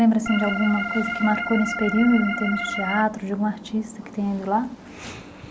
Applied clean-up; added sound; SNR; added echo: none; Organ; 5 dB; none.